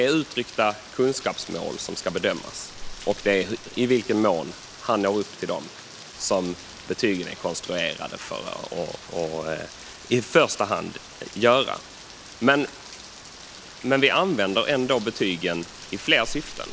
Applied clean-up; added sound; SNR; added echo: none; Rain; 15 dB; none.